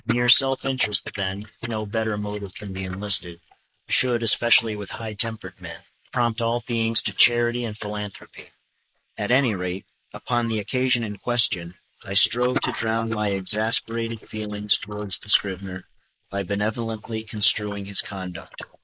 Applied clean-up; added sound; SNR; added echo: neural mask model Resemble Enhance denoiser.